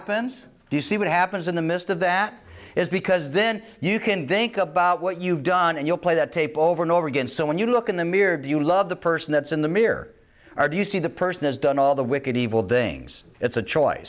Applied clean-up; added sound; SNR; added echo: none; none; none; none.